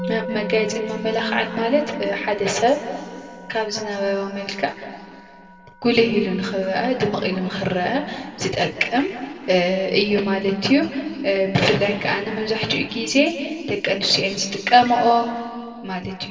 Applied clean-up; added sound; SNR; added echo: none; Musical instrument; 17 dB; reverberation time 2.1 s.